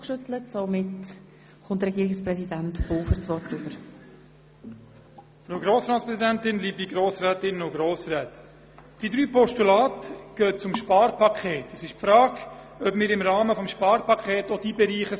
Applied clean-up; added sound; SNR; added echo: none; none; none; none.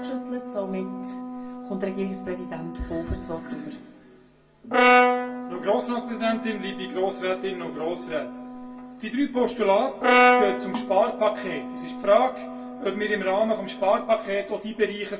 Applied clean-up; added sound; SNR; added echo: none; Brass instrument; 1 dB; reverberation time 0.2 s.